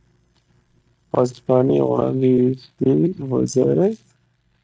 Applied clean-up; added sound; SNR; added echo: neural mask model DeepFilterNet 3.